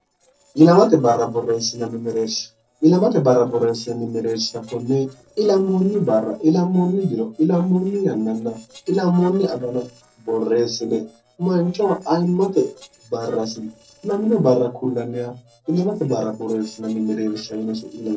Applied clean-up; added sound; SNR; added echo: neural separator model SepFormer DNS4.